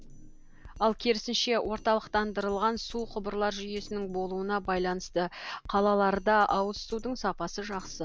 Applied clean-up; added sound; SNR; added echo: none; Drum kit; 17 dB; none.